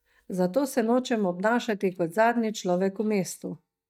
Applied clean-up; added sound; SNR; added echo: neural mask model DeepFilterNet 3.